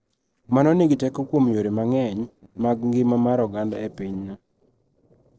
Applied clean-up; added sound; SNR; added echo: neural separator model SepFormer DNS4.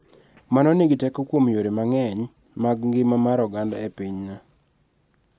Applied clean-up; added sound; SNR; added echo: none; none; none; none.